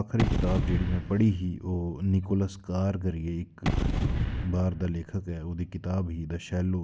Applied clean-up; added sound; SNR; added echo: none; Gunshot, gunfire / Boom; 3 dB; none.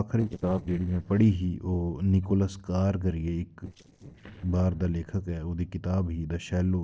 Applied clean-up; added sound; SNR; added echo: neural separator model SepFormer DNS4.